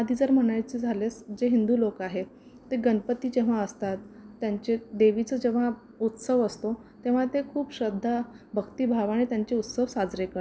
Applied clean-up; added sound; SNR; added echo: none; none; none; none.